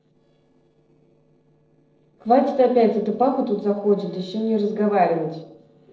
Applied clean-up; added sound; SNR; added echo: neural separator model SepFormer DNS4.